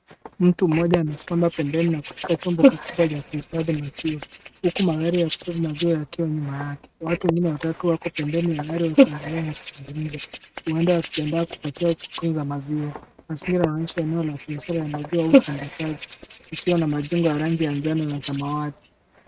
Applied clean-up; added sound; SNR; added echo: neural mask model RNNoise.